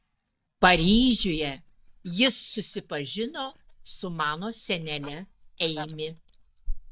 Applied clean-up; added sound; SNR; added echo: neural mask model DeepFilterNet 3.